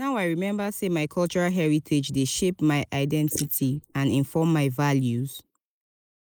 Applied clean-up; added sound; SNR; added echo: neural mask model Resemble Enhance denoiser.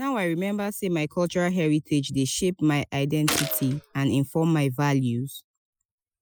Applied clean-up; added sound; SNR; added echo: classical method Wiener filter.